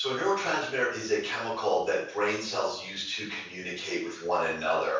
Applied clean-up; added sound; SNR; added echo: none; none; none; reverberation time 0.6 s.